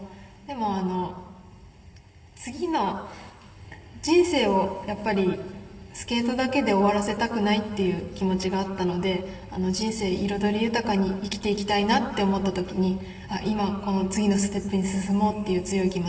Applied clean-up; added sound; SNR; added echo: none; none; none; reverberation time 1.9 s.